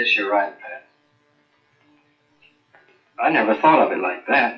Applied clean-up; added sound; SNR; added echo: classical method WPE with log-MMSE.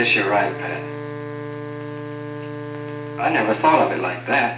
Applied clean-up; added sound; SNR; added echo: none; Wind instrument, woodwind instrument; 10 dB; reverberation time 0.5 s.